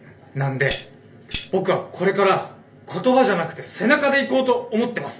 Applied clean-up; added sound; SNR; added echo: none; Tambourine; 0 dB; reverberation time 0.3 s.